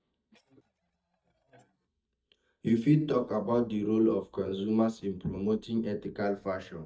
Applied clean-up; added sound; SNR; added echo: neural mask model DeepFilterNet 3.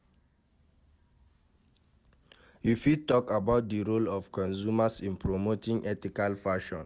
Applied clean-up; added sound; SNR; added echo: none; none; none; none.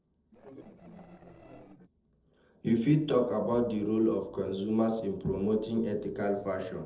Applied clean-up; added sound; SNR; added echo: neural separator model SepFormer DNS4.